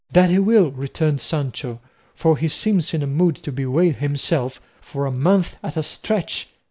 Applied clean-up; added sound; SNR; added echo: none; none; none; none.